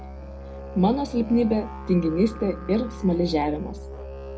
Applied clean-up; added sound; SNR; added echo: none; Musical instrument; 12 dB; reverberation time 0.5 s.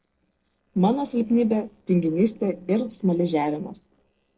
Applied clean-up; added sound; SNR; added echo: neural separator model SepFormer DNS4.